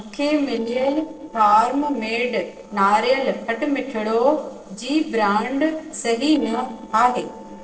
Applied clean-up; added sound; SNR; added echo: neural separator model SepFormer DNS4.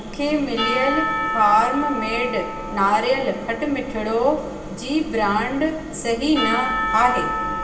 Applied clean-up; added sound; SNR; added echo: none; Church bell / Percussion; 6 dB; reverberation time 0.8 s.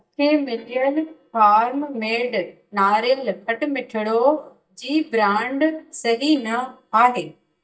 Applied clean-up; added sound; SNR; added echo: neural mask model DeepFilterNet 3.